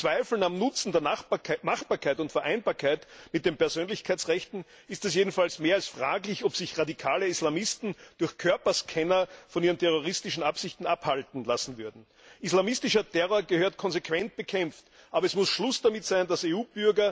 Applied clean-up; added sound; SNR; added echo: none; none; none; none.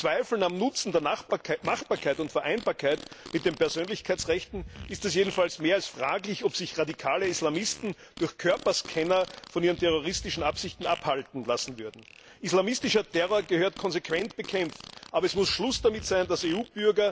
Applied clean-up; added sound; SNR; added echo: none; Fart; 18 dB; none.